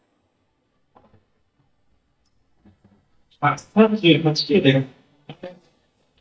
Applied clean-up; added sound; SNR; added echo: neural mask model DeepFilterNet 3.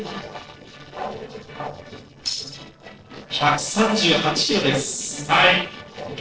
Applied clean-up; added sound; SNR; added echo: neural separator model SepFormer DNS4.